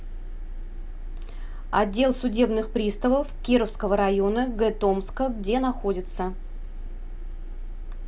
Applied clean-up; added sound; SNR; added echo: none; none; none; none.